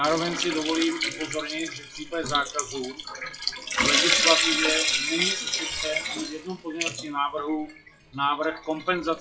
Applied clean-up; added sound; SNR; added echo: classical method WPE with log-MMSE.